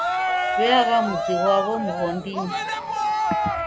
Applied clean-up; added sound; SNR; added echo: none; Cheering; -1 dB; none.